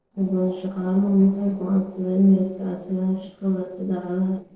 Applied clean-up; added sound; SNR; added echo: neural separator model SepFormer DNS4.